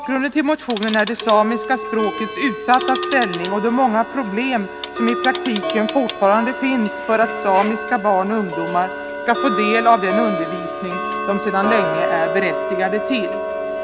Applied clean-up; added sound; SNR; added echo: none; Tick-tock; 5 dB; none.